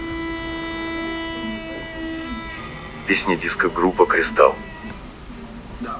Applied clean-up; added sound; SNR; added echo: none; Bowed string instrument; 9 dB; none.